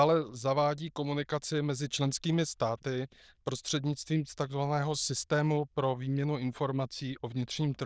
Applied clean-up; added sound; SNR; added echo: neural diffusion model UNIVERSE++.